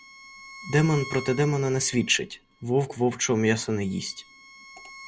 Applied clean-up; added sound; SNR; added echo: none; Bowed string instrument; 18 dB; none.